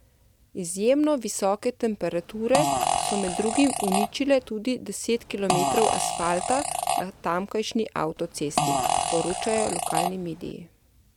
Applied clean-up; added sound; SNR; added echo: none; Fart; 1 dB; none.